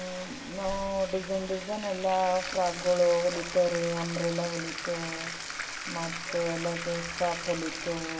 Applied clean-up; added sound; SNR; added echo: none; Bathtub (filling or washing); 8 dB; reverberation time 0.1 s.